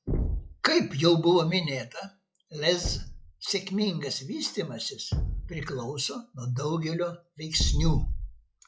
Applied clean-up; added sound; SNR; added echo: classical method log-MMSE.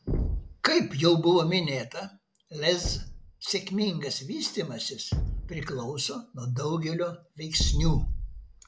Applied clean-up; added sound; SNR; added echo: none; Thump, thud; 5 dB; none.